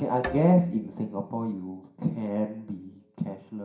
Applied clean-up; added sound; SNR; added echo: none; Bowed string instrument; 15 dB; reverberation time 0.5 s.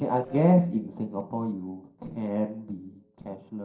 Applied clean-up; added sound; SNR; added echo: neural separator model SepFormer DNS4.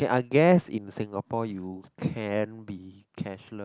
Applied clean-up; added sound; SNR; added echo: none; none; none; none.